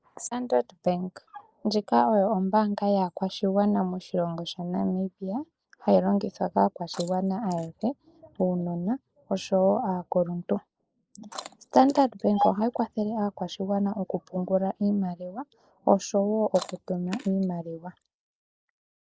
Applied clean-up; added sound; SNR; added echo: neural mask model Resemble Enhance denoiser.